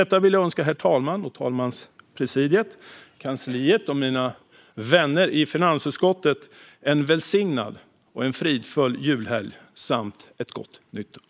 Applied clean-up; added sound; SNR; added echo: neural mask model Resemble Enhance denoiser.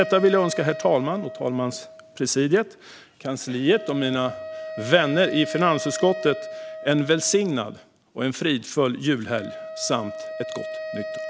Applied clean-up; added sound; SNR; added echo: none; Wind instrument, woodwind instrument; 11 dB; none.